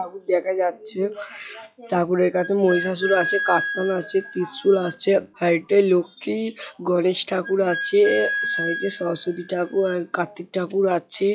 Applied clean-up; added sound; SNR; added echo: classical method log-MMSE.